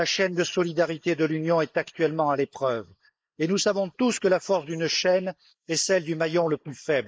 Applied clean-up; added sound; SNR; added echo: neural mask model Resemble Enhance denoiser.